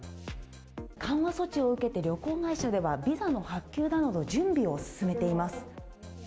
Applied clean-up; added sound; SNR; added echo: none; none; none; none.